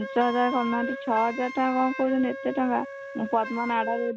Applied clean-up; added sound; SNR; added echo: none; Wind instrument, woodwind instrument; 9 dB; none.